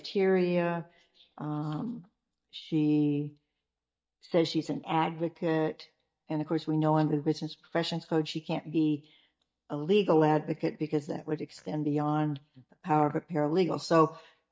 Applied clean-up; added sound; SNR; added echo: neural mask model DeepFilterNet 3.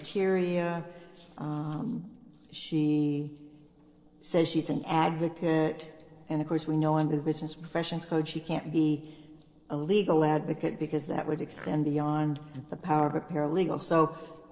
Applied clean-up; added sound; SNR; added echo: neural separator model SepFormer DNS4.